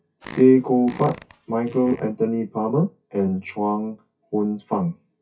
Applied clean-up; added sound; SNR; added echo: classical method WPE with log-MMSE.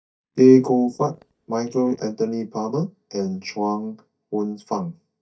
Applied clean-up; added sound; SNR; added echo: neural mask model DeepFilterNet 3.